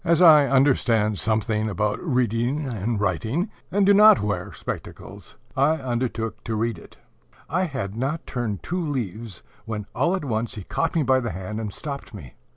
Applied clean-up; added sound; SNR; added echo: none; none; none; none.